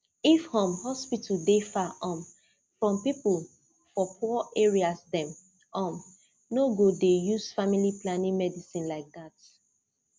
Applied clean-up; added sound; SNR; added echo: none; none; none; none.